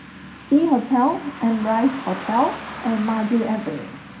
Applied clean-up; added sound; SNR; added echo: none; Car passing by; 15 dB; reverberation time 0.3 s.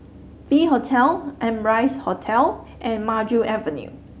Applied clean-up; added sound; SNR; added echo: none; none; none; none.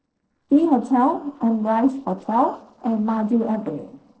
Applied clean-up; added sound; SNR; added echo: neural separator model SepFormer DNS4.